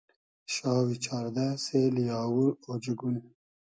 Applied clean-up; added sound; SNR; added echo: none; none; none; none.